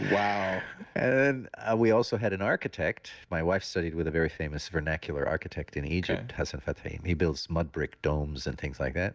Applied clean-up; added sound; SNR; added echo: none; none; none; none.